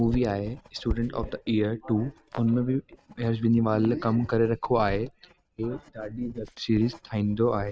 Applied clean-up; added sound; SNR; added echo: neural mask model RNNoise.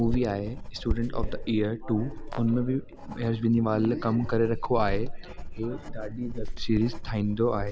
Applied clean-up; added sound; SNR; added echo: none; Writing; 5 dB; none.